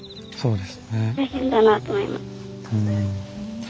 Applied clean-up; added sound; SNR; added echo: none; none; none; none.